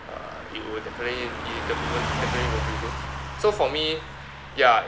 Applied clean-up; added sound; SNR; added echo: none; Car passing by / Truck; 4 dB; none.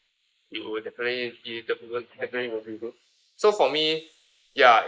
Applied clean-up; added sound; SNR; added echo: neural mask model Resemble Enhance denoiser.